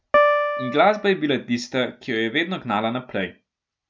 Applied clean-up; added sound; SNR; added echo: none; Piano; -1 dB; none.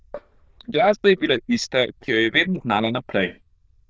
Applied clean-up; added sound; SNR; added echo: neural diffusion model UNIVERSE++.